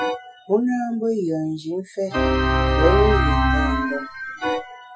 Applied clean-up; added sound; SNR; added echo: classical method Wiener filter.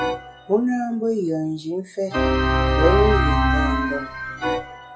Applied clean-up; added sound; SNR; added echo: classical method log-MMSE.